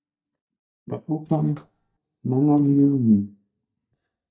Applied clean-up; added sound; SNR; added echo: neural mask model DeepFilterNet 3.